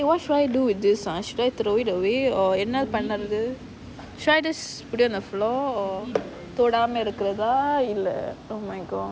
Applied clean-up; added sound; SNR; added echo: none; none; none; none.